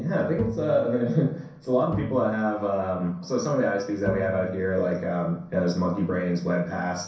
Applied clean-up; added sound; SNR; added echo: none; Bowed string instrument; 11 dB; reverberation time 0.6 s.